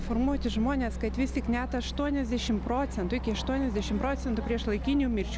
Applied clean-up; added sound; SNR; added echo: none; Mechanical fan; 6 dB; none.